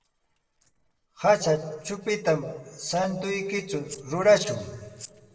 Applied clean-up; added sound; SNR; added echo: neural separator model SepFormer DNS4.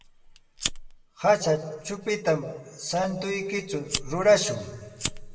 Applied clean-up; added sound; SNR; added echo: none; Fire; 11 dB; reverberation time 1.2 s.